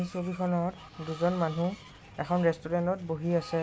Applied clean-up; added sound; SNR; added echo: none; Screech; 19 dB; none.